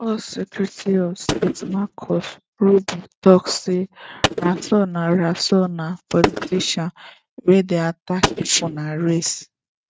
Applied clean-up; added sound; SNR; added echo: neural mask model RNNoise.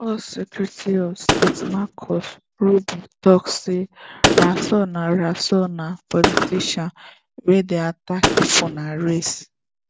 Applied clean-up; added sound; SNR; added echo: none; Gunshot, gunfire; 4 dB; none.